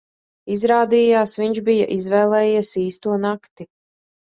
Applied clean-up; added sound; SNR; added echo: none; none; none; none.